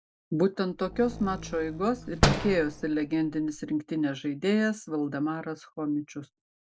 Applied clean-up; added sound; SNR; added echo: none; Slam; 3 dB; none.